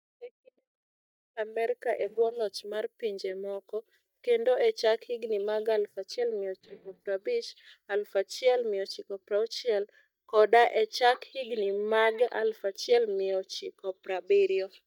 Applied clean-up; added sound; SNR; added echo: neural mask model DeepFilterNet 3.